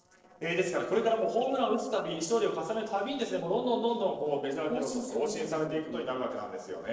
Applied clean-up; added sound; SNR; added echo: neural separator model SepFormer DNS4.